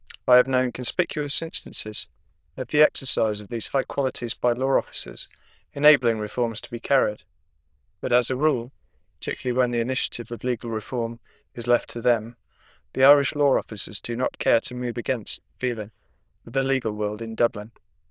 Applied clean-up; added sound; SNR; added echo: neural diffusion model UNIVERSE++.